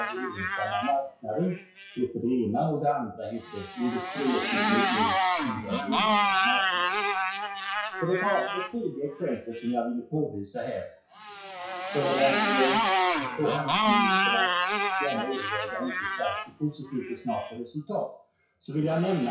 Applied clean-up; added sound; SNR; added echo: classical method WPE with log-MMSE.